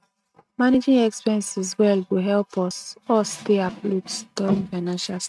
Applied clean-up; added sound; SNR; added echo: neural mask model RNNoise.